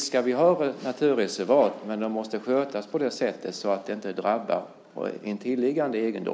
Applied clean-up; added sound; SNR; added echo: none; none; none; none.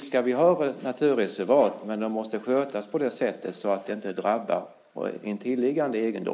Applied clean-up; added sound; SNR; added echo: neural mask model Resemble Enhance denoiser.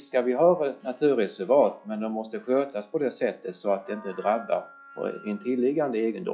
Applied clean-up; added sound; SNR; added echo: classical method log-MMSE.